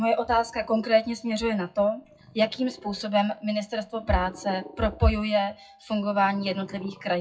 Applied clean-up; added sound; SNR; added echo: classical method WPE with log-MMSE.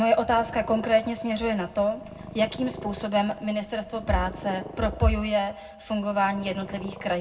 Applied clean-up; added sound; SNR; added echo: none; Purr; 16 dB; reverberation time 0.3 s.